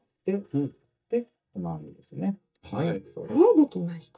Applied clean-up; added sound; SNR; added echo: neural mask model DeepFilterNet 3.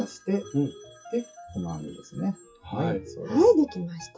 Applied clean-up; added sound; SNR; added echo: classical method WPE with log-MMSE.